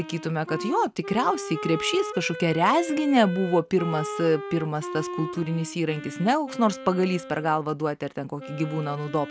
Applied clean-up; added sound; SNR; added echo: none; Wind instrument, woodwind instrument; 11 dB; none.